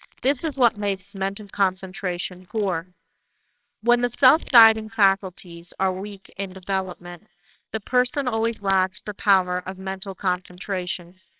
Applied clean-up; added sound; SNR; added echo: neural separator model SepFormer WHAMR!.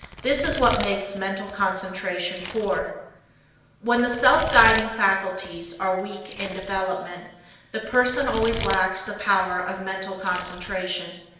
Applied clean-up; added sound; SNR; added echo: none; Domestic sounds, home sounds; 13 dB; reverberation time 0.9 s.